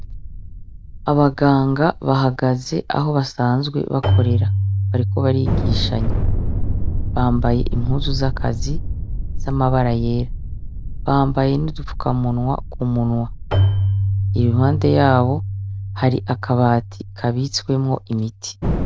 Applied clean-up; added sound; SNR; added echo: none; Keyboard (musical) + Thunder; 2 dB; none.